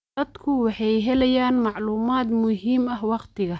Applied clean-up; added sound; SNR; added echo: none; none; none; none.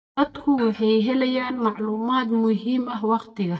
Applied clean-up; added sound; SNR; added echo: neural mask model DeepFilterNet 3.